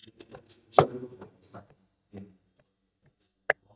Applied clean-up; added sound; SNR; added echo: neural mask model DeepFilterNet 3.